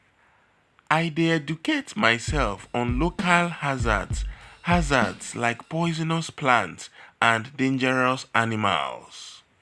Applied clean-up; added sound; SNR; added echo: none; Drum kit; 7 dB; none.